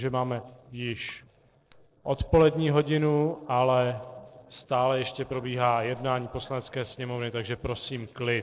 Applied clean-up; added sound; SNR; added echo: neural separator model SepFormer DNS4.